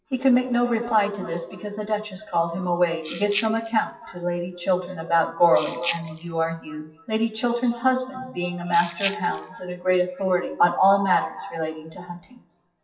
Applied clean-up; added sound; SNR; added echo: classical method WPE with log-MMSE.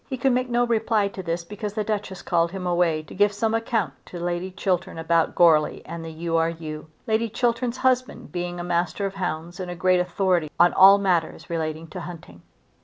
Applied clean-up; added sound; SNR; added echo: none; none; none; none.